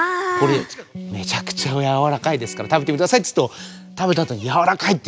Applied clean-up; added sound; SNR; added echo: none; Electric guitar; 18 dB; none.